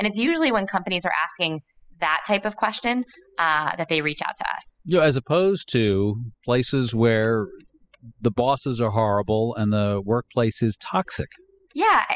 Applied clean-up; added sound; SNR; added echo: classical method spectral subtraction.